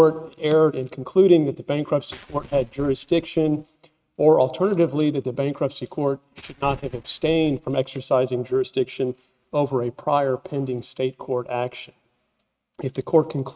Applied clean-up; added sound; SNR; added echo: neural mask model RNNoise.